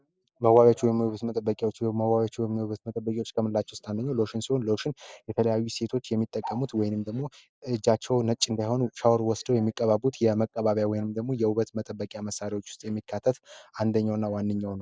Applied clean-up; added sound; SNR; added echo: neural mask model Resemble Enhance denoiser.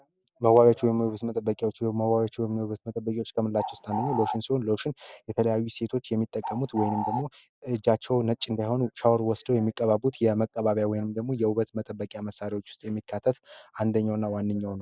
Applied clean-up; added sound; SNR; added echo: none; Bird; 5 dB; none.